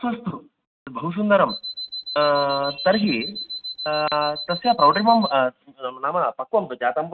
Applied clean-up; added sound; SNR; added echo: neural mask model RNNoise.